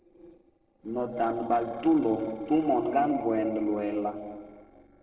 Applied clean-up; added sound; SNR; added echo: neural separator model SepFormer DNS4.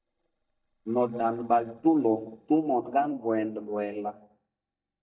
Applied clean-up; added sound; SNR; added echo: neural mask model DeepFilterNet 3.